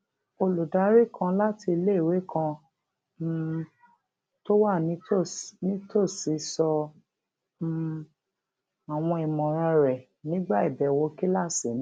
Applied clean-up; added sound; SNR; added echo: none; none; none; none.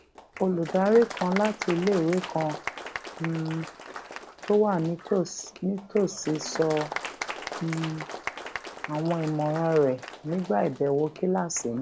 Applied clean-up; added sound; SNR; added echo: none; Applause; 11 dB; none.